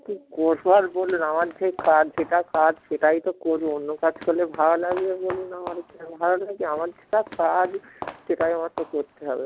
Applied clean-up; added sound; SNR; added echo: none; Walk, footsteps; 17 dB; none.